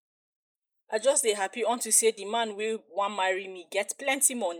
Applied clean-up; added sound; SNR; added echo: neural mask model Resemble Enhance denoiser.